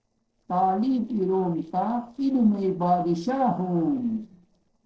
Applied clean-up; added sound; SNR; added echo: neural separator model SepFormer DNS4.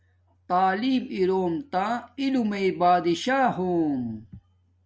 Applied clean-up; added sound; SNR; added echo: none; none; none; none.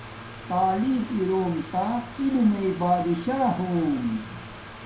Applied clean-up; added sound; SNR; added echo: none; Mechanical fan; 15 dB; reverberation time 0.5 s.